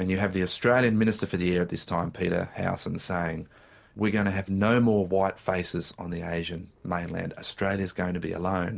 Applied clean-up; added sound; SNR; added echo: none; none; none; none.